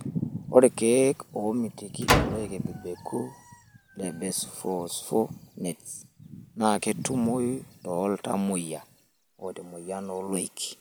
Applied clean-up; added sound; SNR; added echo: none; Slam; 1 dB; none.